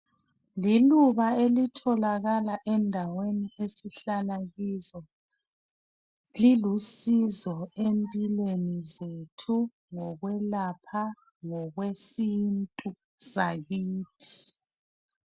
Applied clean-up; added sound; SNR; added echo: none; none; none; none.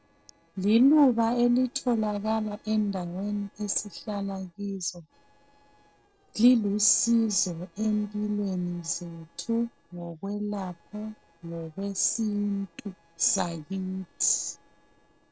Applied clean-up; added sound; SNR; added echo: neural separator model SepFormer DNS4.